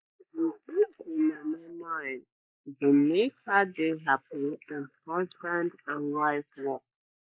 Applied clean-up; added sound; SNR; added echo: neural mask model Resemble Enhance denoiser.